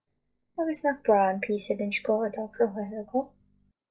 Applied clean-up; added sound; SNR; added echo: neural separator model SepFormer DNS4.